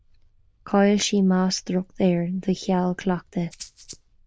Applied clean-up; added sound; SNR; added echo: neural diffusion model UNIVERSE++.